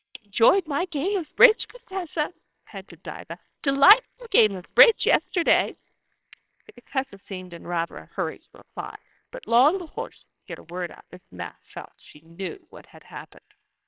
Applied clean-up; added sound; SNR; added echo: neural separator model SepFormer WHAMR!.